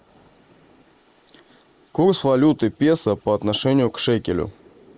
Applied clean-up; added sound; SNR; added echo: neural mask model Resemble Enhance denoiser.